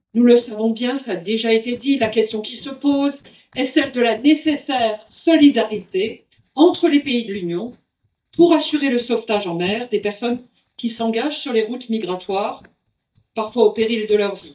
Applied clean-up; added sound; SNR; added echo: neural mask model DeepFilterNet 3.